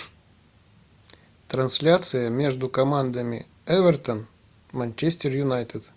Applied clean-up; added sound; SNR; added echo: none; none; none; none.